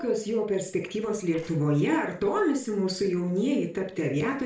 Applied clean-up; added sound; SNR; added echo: neural separator model SepFormer DNS4.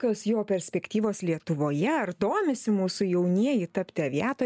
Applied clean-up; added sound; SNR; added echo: none; none; none; none.